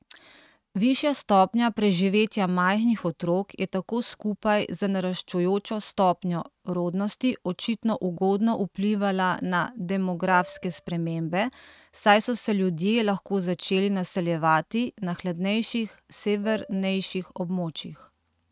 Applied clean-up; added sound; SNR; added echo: neural mask model RNNoise.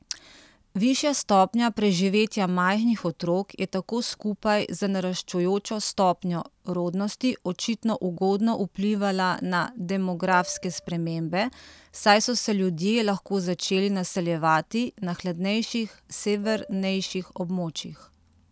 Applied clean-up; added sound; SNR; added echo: none; Piano; 16 dB; none.